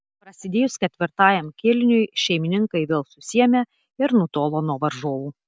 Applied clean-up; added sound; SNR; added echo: none; none; none; none.